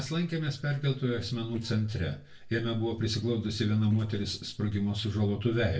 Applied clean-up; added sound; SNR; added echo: neural separator model SepFormer DNS4.